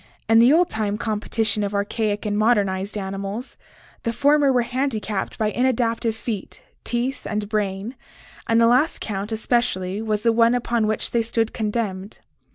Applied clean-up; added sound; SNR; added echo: none; none; none; none.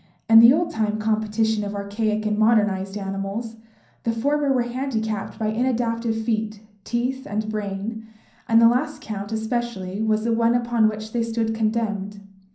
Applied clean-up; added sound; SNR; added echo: none; none; none; reverberation time 0.6 s.